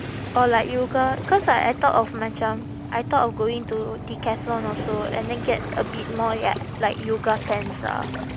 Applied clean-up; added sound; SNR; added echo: none; Waves, surf; 8 dB; none.